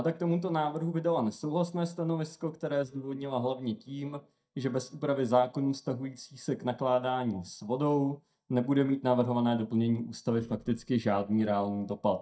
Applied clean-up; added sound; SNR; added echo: neural mask model DeepFilterNet 3.